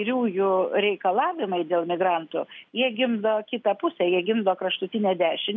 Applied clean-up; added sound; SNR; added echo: none; none; none; none.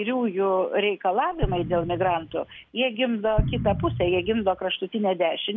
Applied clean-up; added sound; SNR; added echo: none; Explosion; 7 dB; none.